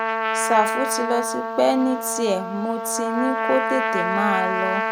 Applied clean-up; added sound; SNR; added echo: none; Trumpet; 1 dB; none.